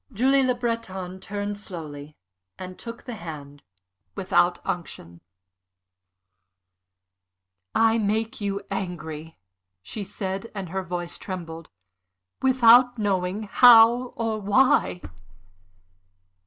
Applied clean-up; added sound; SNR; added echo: none; none; none; none.